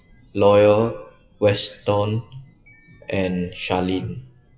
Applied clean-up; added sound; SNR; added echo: classical method WPE with log-MMSE.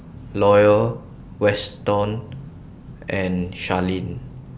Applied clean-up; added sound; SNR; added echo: none; none; none; none.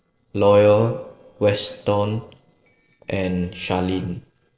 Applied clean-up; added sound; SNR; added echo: neural separator model SepFormer DNS4.